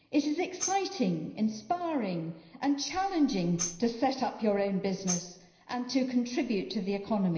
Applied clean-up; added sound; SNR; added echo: none; Tambourine; 12 dB; reverberation time 0.9 s.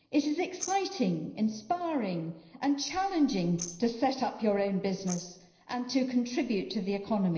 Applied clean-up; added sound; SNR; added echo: neural separator model SepFormer DNS4.